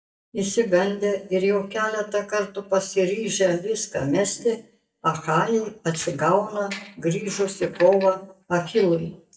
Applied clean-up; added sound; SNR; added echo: neural mask model DeepFilterNet 3.